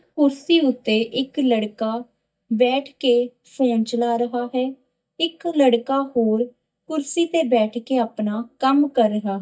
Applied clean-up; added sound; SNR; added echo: neural mask model DeepFilterNet 3.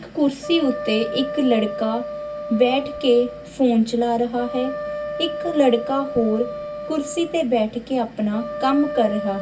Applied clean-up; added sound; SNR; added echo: none; Wind instrument, woodwind instrument; 9 dB; reverberation time 0.2 s.